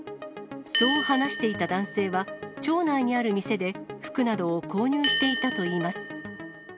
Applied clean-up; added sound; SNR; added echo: none; Bell; 6 dB; none.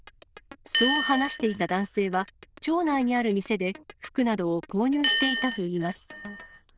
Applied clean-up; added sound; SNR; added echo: neural diffusion model UNIVERSE++.